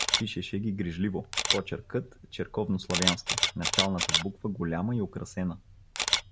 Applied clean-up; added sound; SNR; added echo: none; Camera; 0 dB; none.